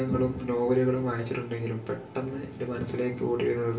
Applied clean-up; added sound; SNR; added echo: none; none; none; reverberation time 0.3 s.